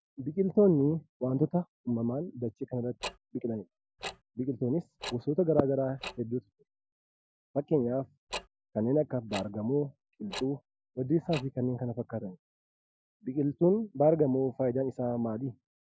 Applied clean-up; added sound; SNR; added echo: none; Tick-tock; 15 dB; none.